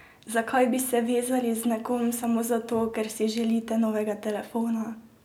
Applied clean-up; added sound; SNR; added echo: none; none; none; none.